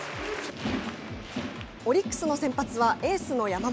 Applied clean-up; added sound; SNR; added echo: none; none; none; none.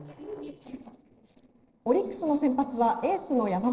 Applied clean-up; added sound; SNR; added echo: neural separator model SepFormer DNS4.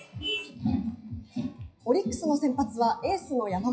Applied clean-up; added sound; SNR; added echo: classical method WPE with log-MMSE.